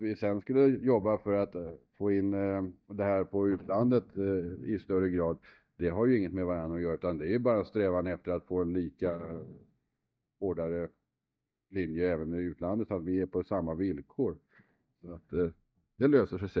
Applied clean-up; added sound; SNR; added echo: neural mask model DeepFilterNet 3.